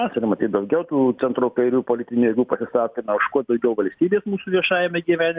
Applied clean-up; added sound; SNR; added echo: none; none; none; none.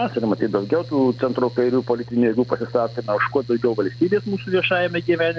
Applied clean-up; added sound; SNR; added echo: none; Mechanical fan; 15 dB; none.